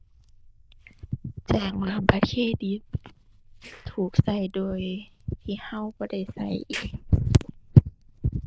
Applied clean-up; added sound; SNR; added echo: neural diffusion model UNIVERSE++.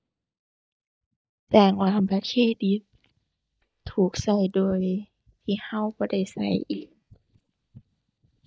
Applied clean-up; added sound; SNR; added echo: neural mask model DeepFilterNet 3.